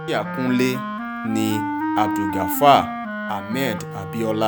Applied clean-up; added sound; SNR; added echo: none; Wind instrument, woodwind instrument; 5 dB; none.